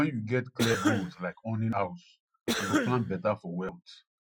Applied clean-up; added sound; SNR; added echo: classical method Wiener filter.